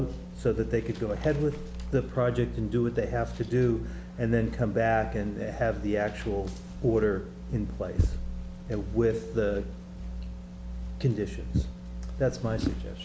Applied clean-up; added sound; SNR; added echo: none; none; none; none.